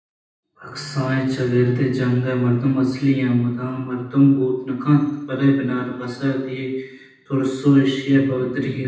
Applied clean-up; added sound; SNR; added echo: none; none; none; reverberation time 0.9 s.